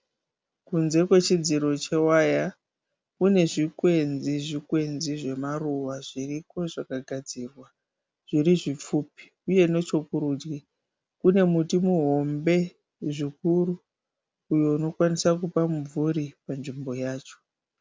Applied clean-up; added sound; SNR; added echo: none; none; none; none.